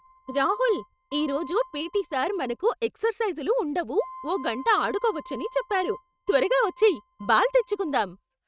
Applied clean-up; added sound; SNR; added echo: neural mask model RNNoise.